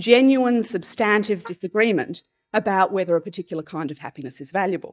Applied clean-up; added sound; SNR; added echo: neural mask model DeepFilterNet 3.